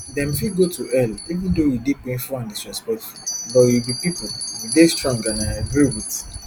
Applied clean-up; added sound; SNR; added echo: none; Bell; 12 dB; none.